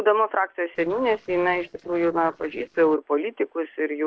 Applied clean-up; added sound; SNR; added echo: neural separator model SepFormer DNS4.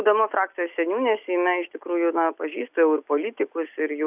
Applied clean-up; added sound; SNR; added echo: none; none; none; none.